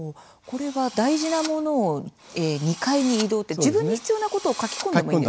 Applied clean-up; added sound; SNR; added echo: none; Drill; 15 dB; none.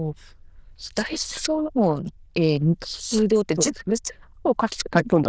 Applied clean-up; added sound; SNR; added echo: neural diffusion model UNIVERSE++.